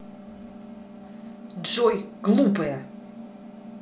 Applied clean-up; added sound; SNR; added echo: none; none; none; none.